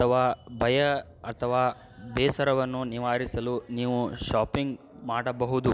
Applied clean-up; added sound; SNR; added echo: none; none; none; none.